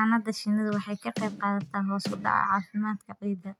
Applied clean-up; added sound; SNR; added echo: neural mask model RNNoise.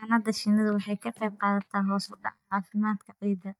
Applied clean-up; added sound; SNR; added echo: neural mask model DeepFilterNet 3.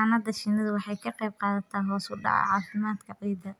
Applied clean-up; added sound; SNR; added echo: none; none; none; none.